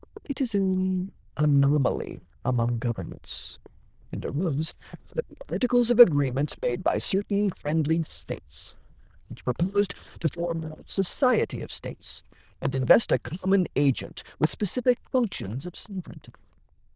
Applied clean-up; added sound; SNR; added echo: neural diffusion model UNIVERSE++.